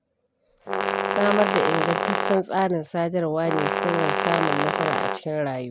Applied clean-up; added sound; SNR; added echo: none; Brass instrument; -1 dB; none.